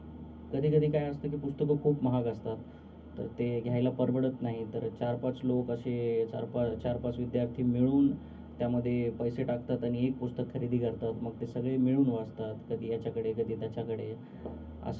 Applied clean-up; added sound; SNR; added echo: none; Brass instrument; 18 dB; reverberation time 0.3 s.